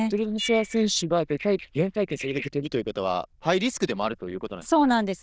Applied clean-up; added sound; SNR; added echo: neural diffusion model UNIVERSE++.